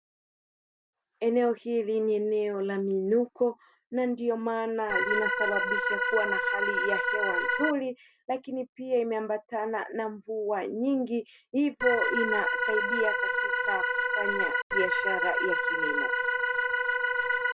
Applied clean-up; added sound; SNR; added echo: none; Organ; -3 dB; none.